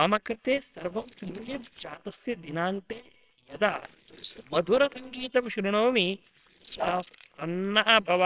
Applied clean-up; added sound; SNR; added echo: neural separator model SepFormer WHAMR!.